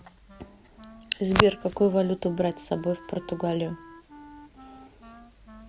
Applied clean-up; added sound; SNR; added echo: none; Wind instrument, woodwind instrument; 20 dB; none.